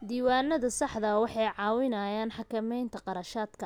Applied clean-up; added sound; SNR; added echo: none; none; none; none.